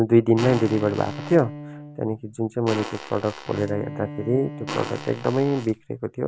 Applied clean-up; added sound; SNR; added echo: none; Bowed string instrument + Fart; 12 dB; none.